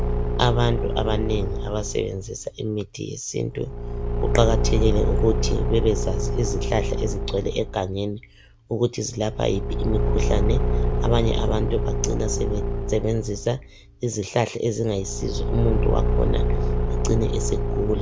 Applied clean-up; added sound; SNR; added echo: none; Engine / Car; -2 dB; none.